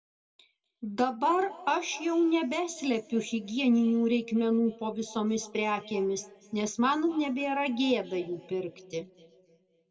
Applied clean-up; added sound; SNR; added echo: none; none; none; reverberation time 1.7 s.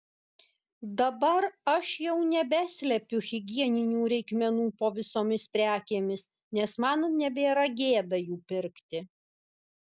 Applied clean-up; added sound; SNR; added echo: none; none; none; none.